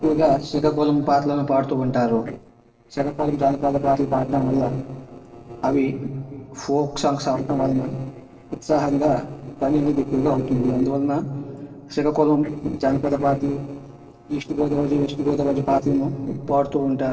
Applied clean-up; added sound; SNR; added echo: neural separator model SepFormer DNS4.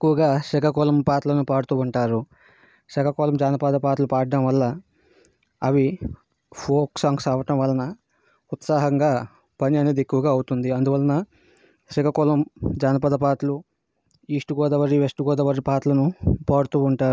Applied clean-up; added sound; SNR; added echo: none; none; none; none.